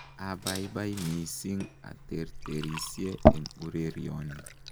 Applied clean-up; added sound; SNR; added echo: none; Liquid; -4 dB; none.